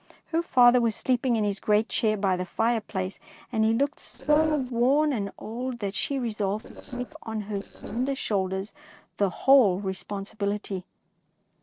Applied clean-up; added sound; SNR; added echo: neural separator model SepFormer DNS4.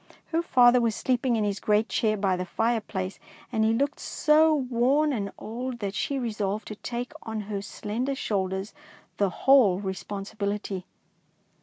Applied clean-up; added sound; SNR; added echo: none; none; none; none.